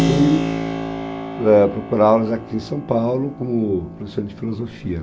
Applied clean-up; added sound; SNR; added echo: none; Keyboard (musical); 6 dB; none.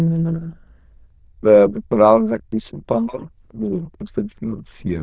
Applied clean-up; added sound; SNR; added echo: neural diffusion model UNIVERSE++.